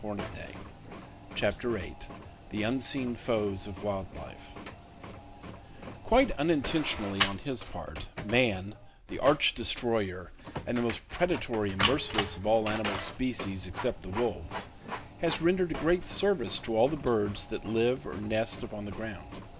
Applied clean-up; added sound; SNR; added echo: none; Printer; 9 dB; none.